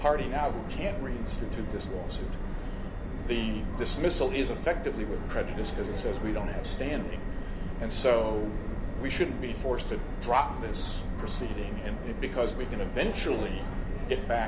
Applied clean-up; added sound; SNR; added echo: none; Subway, metro, underground; 0 dB; none.